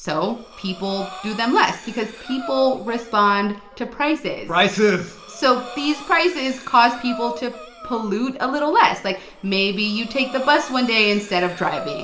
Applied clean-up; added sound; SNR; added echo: none; Breathing; 17 dB; reverberation time 1.9 s.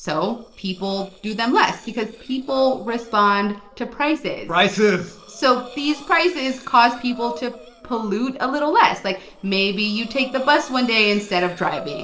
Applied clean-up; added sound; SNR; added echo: neural separator model SepFormer DNS4.